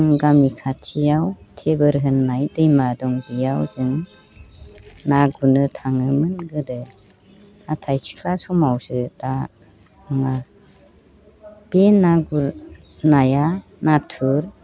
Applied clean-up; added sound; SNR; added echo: none; none; none; none.